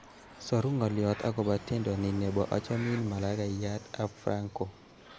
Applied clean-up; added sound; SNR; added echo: none; Fixed-wing aircraft, airplane + Bird; 16 dB; none.